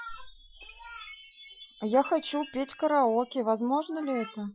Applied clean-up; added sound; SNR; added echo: classical method Wiener filter.